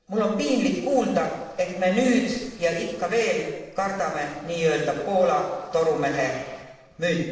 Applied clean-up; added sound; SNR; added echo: neural separator model SepFormer DNS4.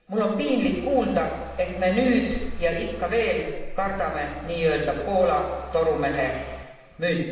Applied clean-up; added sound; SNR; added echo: none; Engine; 15 dB; reverberation time 1.2 s.